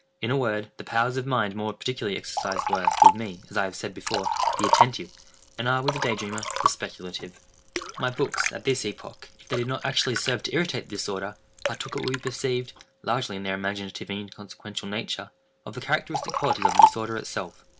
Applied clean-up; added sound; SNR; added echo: none; Liquid; -1 dB; none.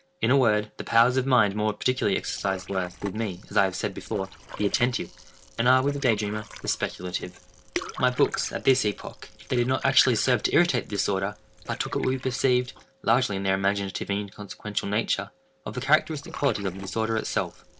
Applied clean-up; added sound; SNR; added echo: neural separator model SepFormer DNS4.